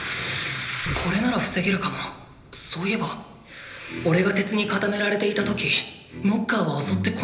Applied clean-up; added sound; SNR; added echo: none; Boom; 19 dB; reverberation time 1.0 s.